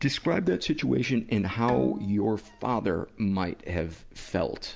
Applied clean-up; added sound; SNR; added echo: none; Bowed string instrument; 16 dB; none.